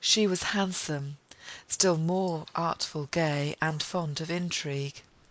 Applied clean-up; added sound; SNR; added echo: neural mask model Resemble Enhance denoiser.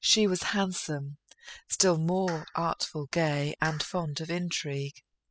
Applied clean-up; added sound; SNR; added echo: classical method spectral subtraction.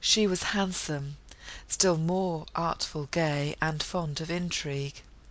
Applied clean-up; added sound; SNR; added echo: none; none; none; none.